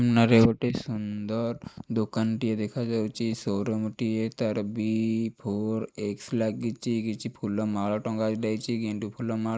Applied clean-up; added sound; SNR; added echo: neural mask model Resemble Enhance denoiser.